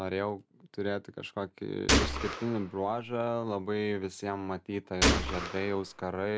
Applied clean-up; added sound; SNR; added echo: none; Gunshot, gunfire; -3 dB; none.